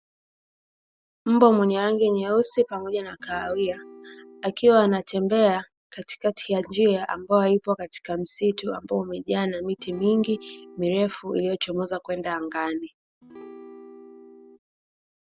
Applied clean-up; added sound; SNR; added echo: none; Acoustic guitar / Strum; 19 dB; none.